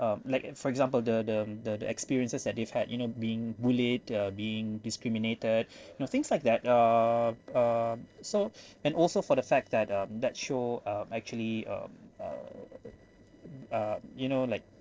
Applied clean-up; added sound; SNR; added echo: neural separator model SepFormer DNS4.